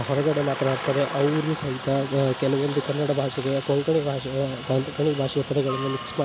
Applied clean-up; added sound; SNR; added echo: none; Aircraft; 10 dB; none.